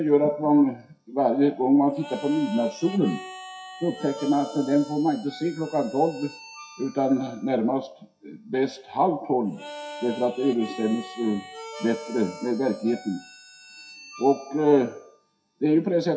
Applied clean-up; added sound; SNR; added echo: classical method WPE with log-MMSE.